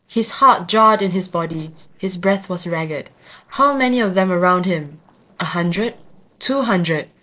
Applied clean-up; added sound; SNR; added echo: neural separator model SepFormer DNS4.